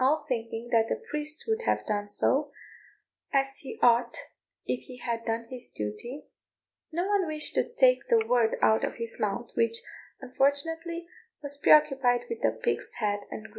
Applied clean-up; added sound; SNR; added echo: none; none; none; none.